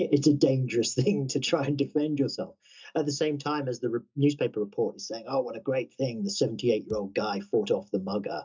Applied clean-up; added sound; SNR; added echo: neural mask model DeepFilterNet 3.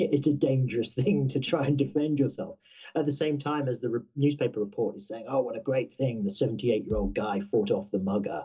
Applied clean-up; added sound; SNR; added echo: none; Bass drum; 9 dB; reverberation time 0.2 s.